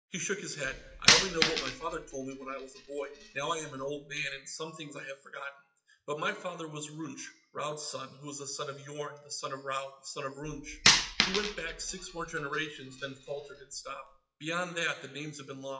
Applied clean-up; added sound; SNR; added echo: classical method WPE with log-MMSE.